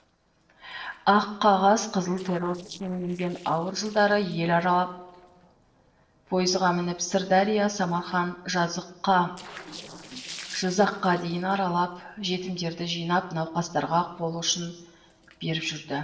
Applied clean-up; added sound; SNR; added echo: neural separator model SepFormer DNS4.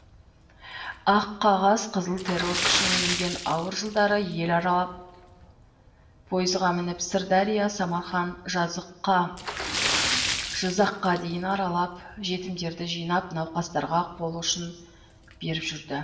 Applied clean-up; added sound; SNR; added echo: none; Splash, splatter; 7 dB; reverberation time 1.0 s.